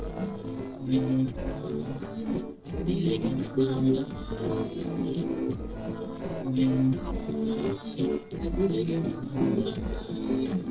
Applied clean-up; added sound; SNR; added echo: neural separator model SepFormer DNS4.